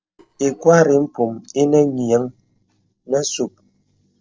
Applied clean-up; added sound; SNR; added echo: neural separator model SepFormer DNS4.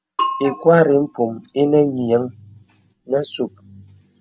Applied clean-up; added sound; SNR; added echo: none; Bell / Percussion; 11 dB; none.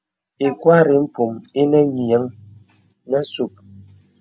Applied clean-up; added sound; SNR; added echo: none; none; none; none.